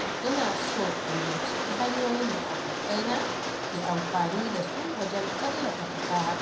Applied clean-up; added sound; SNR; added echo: none; Rain; -1 dB; reverberation time 0.4 s.